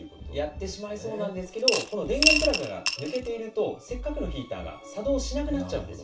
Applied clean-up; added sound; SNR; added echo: none; Coin (dropping) / Glass; -2 dB; reverberation time 0.2 s.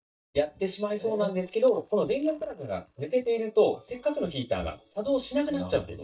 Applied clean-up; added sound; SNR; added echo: neural mask model DeepFilterNet 3.